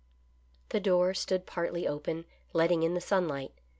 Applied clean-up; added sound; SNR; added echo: none; none; none; none.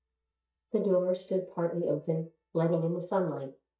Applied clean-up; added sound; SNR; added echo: neural mask model DeepFilterNet 3.